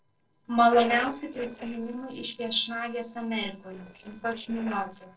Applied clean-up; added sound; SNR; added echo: neural separator model SepFormer DNS4.